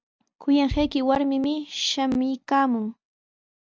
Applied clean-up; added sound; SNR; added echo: none; Bass drum; 16 dB; none.